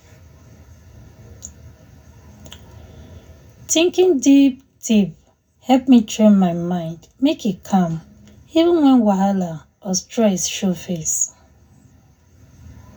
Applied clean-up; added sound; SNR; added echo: none; none; none; reverberation time 0.3 s.